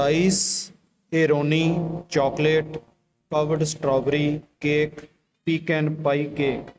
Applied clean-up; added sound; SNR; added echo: neural mask model RNNoise.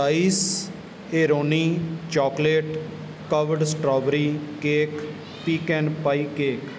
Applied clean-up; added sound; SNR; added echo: none; none; none; none.